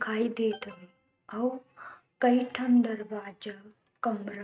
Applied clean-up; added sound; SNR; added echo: neural mask model RNNoise.